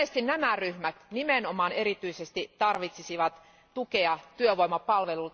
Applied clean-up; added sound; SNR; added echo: none; none; none; none.